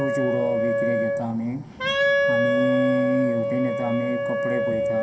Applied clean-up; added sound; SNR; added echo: none; Wind instrument, woodwind instrument; -4 dB; reverberation time 0.3 s.